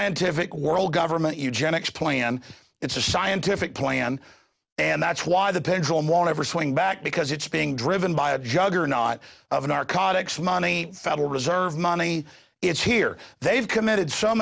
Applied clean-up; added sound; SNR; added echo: none; none; none; none.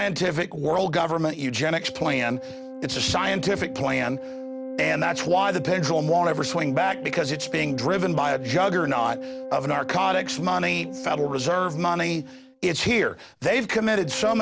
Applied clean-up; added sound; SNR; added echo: none; Organ; 11 dB; none.